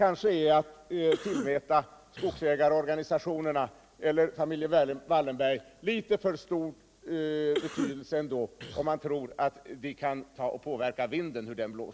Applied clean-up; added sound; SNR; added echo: none; Cough; 10 dB; none.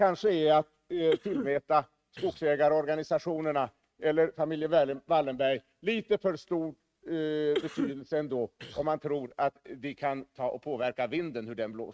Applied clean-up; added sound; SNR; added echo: neural mask model RNNoise.